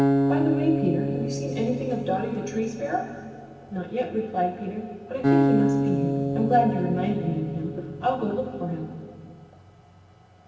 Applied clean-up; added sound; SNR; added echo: none; Acoustic guitar; 0 dB; reverberation time 2.4 s.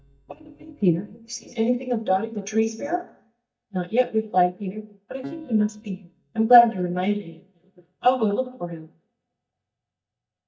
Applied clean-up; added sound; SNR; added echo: neural mask model DeepFilterNet 3.